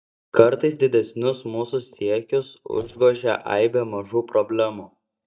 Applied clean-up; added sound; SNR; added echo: neural mask model DeepFilterNet 3.